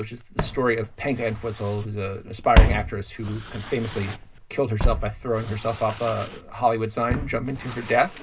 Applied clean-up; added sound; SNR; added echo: none; Walk, footsteps; 1 dB; reverberation time 0.2 s.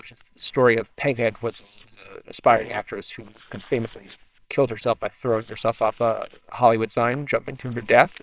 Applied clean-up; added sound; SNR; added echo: neural separator model SepFormer WHAMR!.